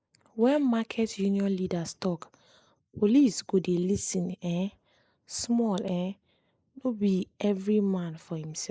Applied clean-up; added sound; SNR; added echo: neural mask model Resemble Enhance denoiser.